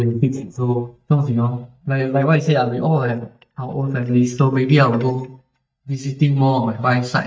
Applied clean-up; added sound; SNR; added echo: neural mask model DeepFilterNet 3.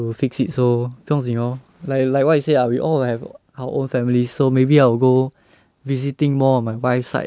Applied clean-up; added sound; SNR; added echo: none; none; none; none.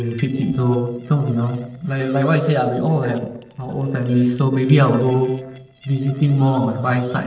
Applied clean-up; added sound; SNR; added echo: neural separator model SepFormer DNS4.